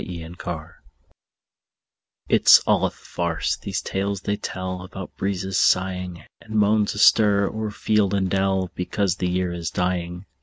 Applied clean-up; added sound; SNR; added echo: none; none; none; none.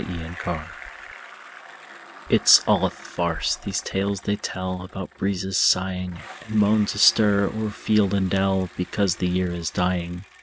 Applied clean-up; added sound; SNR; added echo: none; Bicycle; 19 dB; none.